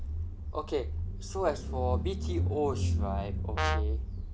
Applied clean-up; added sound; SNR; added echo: none; Brass instrument + Engine / Car; -4 dB; none.